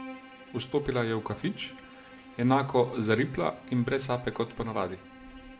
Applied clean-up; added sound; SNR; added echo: none; Bowed string instrument; 18 dB; none.